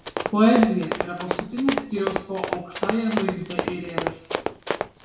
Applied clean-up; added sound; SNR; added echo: none; Run; 4 dB; reverberation time 0.6 s.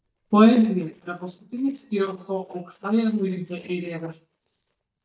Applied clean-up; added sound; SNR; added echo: neural mask model DeepFilterNet 3.